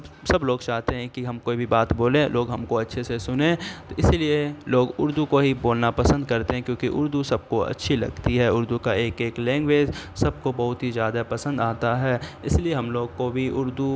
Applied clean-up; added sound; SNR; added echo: none; none; none; none.